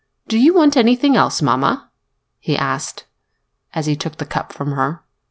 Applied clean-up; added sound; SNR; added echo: none; none; none; none.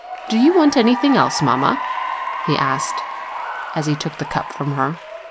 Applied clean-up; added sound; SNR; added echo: none; Applause / Cheering; 7 dB; none.